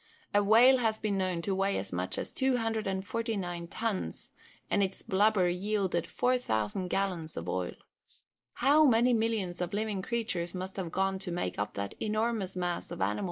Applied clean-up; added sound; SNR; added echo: neural mask model Resemble Enhance denoiser.